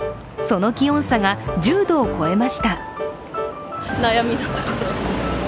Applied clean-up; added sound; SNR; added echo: none; none; none; none.